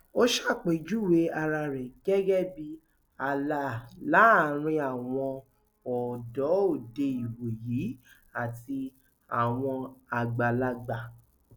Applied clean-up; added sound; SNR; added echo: none; none; none; none.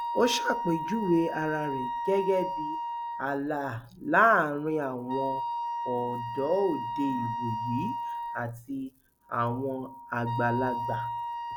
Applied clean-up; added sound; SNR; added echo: none; Wind instrument, woodwind instrument; 5 dB; none.